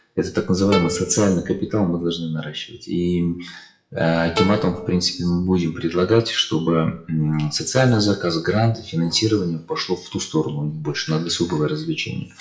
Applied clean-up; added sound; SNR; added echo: classical method WPE with log-MMSE.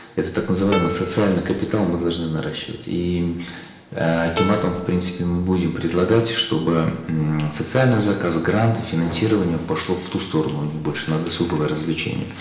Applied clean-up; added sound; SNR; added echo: none; Plucked string instrument; 12 dB; reverberation time 0.7 s.